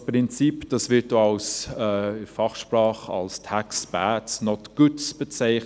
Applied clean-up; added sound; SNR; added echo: none; none; none; none.